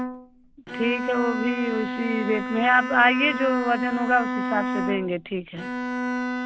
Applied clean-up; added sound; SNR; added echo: none; Bowed string instrument; 4 dB; none.